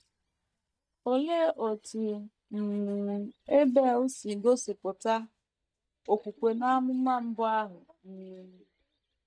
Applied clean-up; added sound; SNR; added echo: neural mask model DeepFilterNet 3.